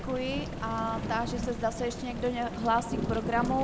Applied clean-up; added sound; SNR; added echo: none; Thunder / Rain; 4 dB; none.